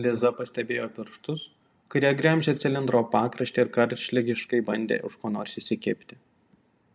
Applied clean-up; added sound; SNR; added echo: none; none; none; none.